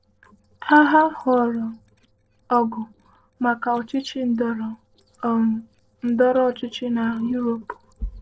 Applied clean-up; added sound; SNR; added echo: neural separator model SepFormer DNS4.